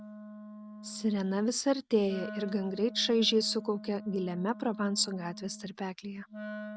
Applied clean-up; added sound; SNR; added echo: none; Wind instrument, woodwind instrument; 13 dB; none.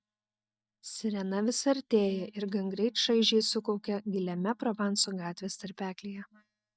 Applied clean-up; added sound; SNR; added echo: neural mask model DeepFilterNet 3.